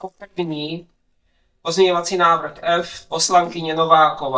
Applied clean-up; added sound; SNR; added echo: neural mask model DeepFilterNet 3.